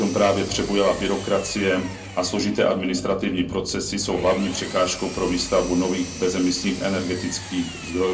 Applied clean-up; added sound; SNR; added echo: none; Engine; 15 dB; reverberation time 0.2 s.